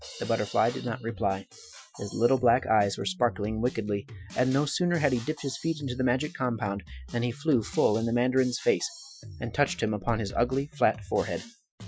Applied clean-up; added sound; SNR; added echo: classical method Wiener filter.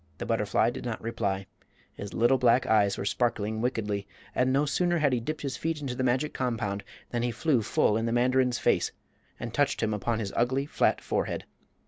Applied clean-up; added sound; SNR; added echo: none; none; none; none.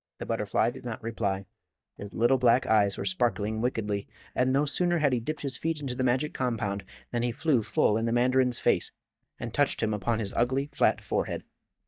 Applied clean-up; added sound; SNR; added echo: neural mask model DeepFilterNet 3.